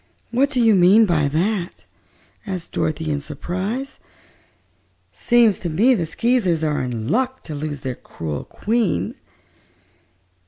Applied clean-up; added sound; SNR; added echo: none; none; none; none.